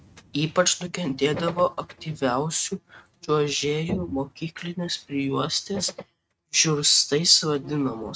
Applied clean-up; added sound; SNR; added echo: neural mask model RNNoise.